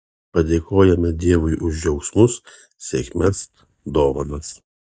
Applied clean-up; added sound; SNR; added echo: neural mask model DeepFilterNet 3.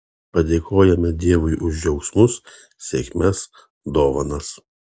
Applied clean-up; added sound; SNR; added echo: none; none; none; none.